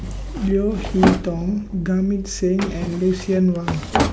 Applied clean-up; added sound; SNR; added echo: none; Drawer open or close; 5 dB; none.